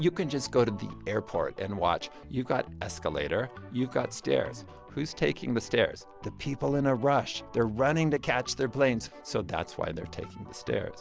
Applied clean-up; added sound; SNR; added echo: none; none; none; none.